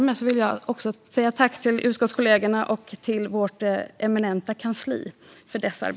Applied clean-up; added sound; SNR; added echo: none; none; none; none.